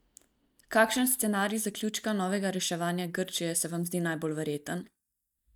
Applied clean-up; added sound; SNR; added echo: neural mask model DeepFilterNet 3.